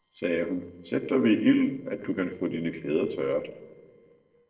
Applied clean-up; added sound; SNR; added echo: neural separator model SepFormer DNS4.